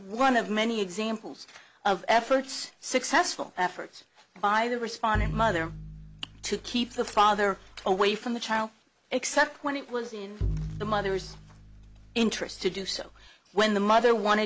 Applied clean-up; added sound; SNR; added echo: none; Bowed string instrument; 9 dB; none.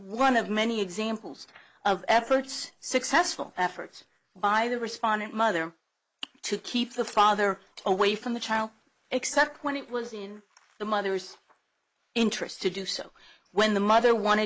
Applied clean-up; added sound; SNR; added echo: neural mask model Resemble Enhance denoiser.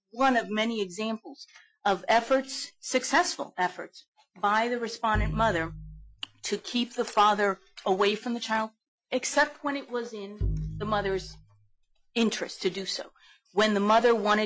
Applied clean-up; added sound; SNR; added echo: classical method Wiener filter.